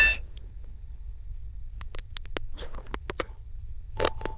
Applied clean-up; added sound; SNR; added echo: neural diffusion model UNIVERSE++.